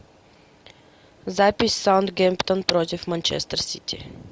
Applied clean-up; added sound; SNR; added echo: none; none; none; none.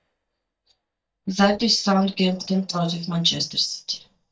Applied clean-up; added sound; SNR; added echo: neural mask model DeepFilterNet 3.